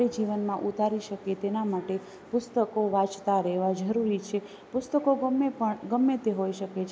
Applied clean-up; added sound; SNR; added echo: none; none; none; none.